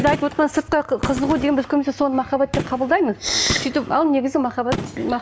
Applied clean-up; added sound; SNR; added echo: none; Gunshot, gunfire; 11 dB; none.